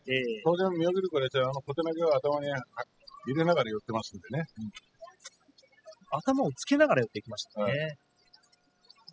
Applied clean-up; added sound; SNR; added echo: classical method spectral subtraction.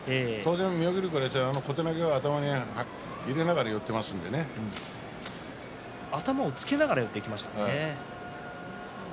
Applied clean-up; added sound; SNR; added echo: none; none; none; none.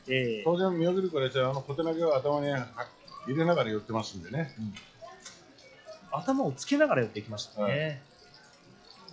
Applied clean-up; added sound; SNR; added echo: classical method log-MMSE.